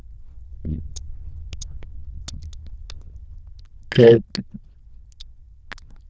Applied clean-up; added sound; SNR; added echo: neural diffusion model UNIVERSE++.